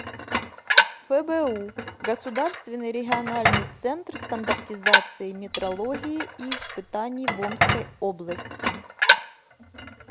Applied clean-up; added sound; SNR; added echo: none; Cutlery, silverware + Dishes, pots, and pans; -3 dB; none.